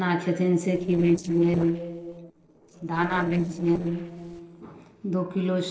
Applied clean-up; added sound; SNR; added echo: neural separator model SepFormer DNS4.